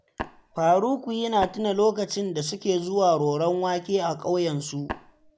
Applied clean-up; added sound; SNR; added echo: none; Tap; 12 dB; none.